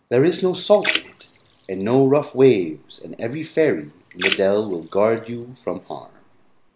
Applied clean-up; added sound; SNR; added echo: none; Splash, splatter; 12 dB; none.